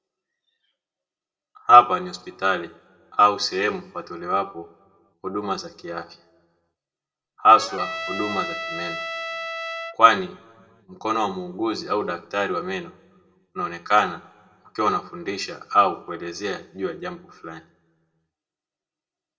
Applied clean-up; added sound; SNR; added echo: none; Trumpet; 7 dB; reverberation time 0.6 s.